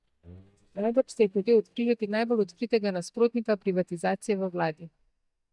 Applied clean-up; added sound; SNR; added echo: neural mask model DeepFilterNet 3.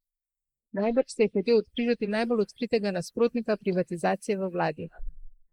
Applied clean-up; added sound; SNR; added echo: neural mask model Resemble Enhance denoiser.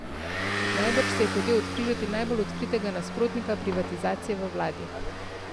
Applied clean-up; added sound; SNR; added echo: none; Motor vehicle (road) / Engine; 2 dB; none.